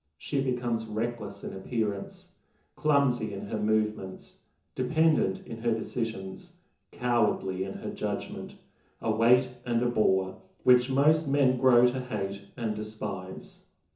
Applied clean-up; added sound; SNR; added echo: none; none; none; reverberation time 0.6 s.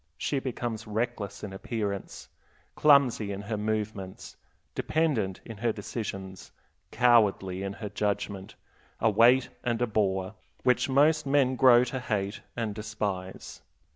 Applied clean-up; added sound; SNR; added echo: none; none; none; none.